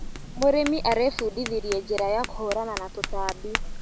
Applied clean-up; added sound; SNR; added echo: none; Tap; 5 dB; none.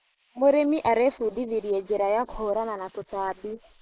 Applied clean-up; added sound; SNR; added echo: neural mask model Resemble Enhance denoiser.